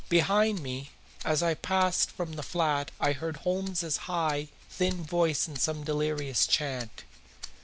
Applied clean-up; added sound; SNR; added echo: none; Rattle (instrument); 14 dB; none.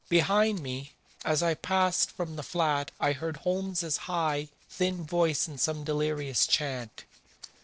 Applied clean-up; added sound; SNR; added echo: neural separator model SepFormer DNS4.